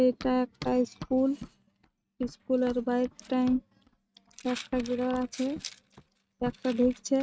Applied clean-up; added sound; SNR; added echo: neural mask model RNNoise.